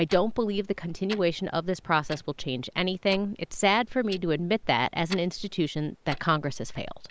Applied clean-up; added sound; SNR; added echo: neural mask model Resemble Enhance denoiser.